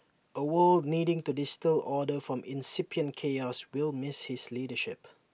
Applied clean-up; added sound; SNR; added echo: none; none; none; none.